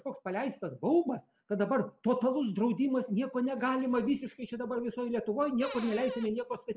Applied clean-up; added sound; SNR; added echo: none; Cupboard open or close; 14 dB; none.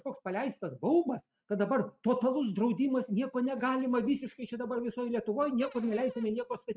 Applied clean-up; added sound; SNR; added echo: neural mask model RNNoise.